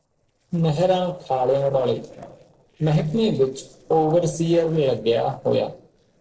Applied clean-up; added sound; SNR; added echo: neural separator model SepFormer DNS4.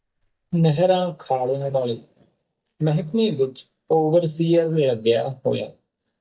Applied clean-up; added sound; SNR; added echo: neural mask model DeepFilterNet 3.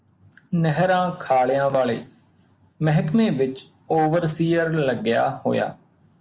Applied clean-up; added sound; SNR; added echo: none; none; none; none.